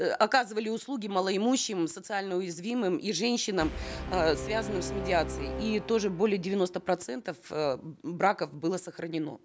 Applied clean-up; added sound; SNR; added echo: none; Brass instrument; 12 dB; none.